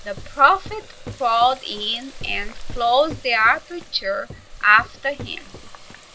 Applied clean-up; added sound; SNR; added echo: none; Walk, footsteps + Water tap, faucet; 14 dB; none.